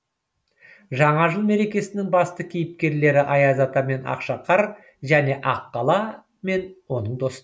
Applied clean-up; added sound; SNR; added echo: none; none; none; none.